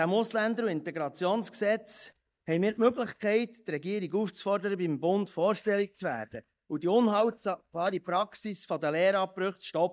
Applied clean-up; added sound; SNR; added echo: neural mask model DeepFilterNet 3.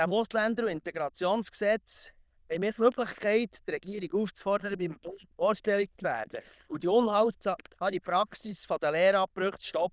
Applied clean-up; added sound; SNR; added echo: neural diffusion model UNIVERSE++.